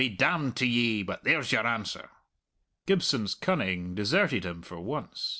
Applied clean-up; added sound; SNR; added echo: none; none; none; none.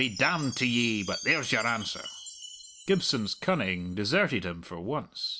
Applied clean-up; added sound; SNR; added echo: none; Chime; 14 dB; none.